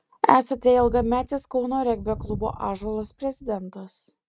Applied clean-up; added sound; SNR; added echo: neural mask model RNNoise.